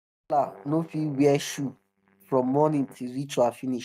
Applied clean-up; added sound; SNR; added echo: neural mask model RNNoise.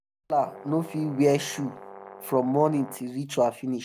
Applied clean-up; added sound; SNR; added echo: none; Brass instrument; 18 dB; none.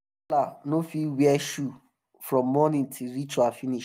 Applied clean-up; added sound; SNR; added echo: none; none; none; none.